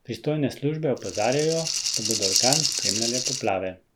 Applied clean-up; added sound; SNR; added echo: none; Rattle (instrument); -1 dB; none.